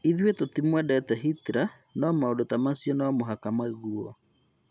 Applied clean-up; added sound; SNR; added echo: none; none; none; none.